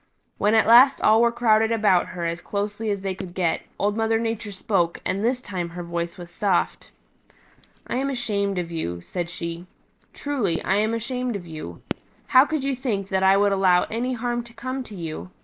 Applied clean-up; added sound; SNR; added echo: neural separator model SepFormer DNS4.